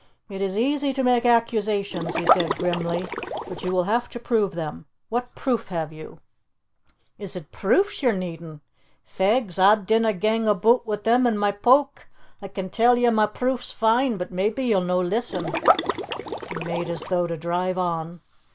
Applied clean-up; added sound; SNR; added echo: none; Liquid; 2 dB; none.